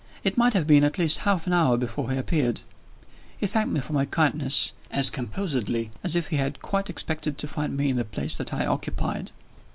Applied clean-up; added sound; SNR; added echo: none; none; none; none.